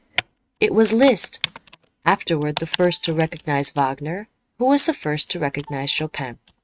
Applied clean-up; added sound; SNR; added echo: neural mask model RNNoise.